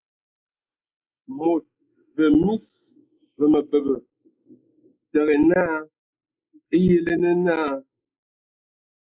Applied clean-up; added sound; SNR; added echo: neural mask model Resemble Enhance denoiser.